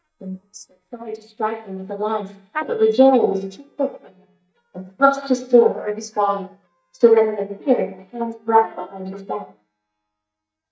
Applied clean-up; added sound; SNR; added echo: neural mask model DeepFilterNet 3.